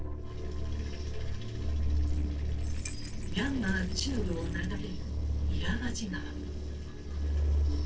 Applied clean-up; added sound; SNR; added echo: neural separator model SepFormer DNS4.